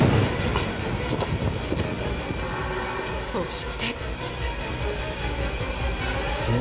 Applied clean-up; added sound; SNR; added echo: none; Thunder; 5 dB; reverberation time 2.3 s.